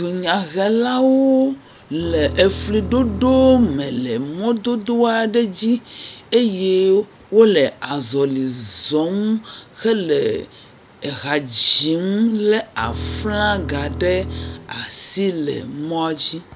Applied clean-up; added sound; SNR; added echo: none; Bowed string instrument; 10 dB; none.